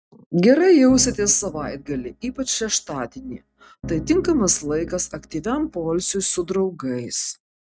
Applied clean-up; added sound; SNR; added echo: neural mask model RNNoise.